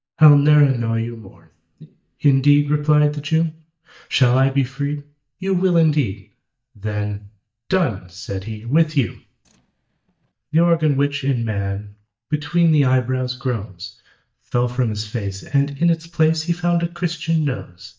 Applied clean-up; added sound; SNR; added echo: neural mask model DeepFilterNet 3.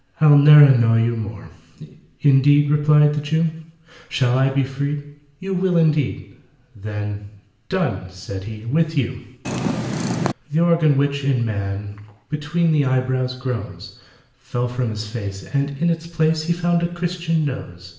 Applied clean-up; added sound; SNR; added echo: none; Purr; 2 dB; reverberation time 0.8 s.